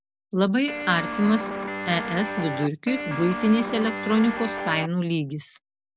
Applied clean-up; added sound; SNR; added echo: none; Guitar; 6 dB; none.